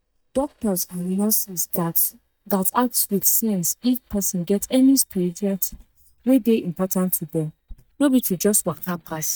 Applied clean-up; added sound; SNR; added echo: neural mask model DeepFilterNet 3.